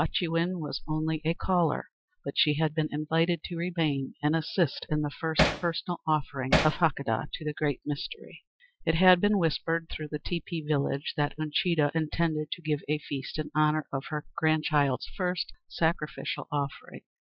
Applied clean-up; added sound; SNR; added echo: classical method Wiener filter.